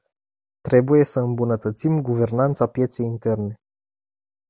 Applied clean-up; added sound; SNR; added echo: none; none; none; none.